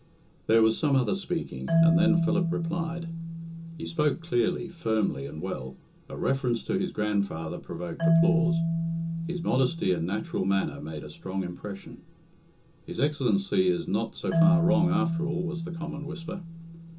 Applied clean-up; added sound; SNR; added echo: none; Marimba, xylophone; 1 dB; reverberation time 0.2 s.